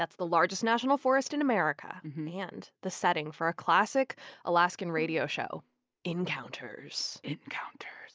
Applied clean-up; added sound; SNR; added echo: neural mask model DeepFilterNet 3.